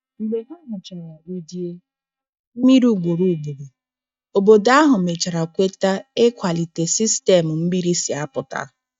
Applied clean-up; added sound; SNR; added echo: neural mask model DeepFilterNet 3.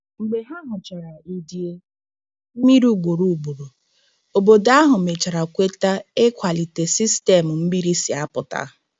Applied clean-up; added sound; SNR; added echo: none; none; none; none.